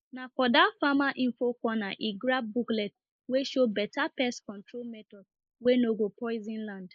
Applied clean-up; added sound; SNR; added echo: neural mask model Resemble Enhance denoiser.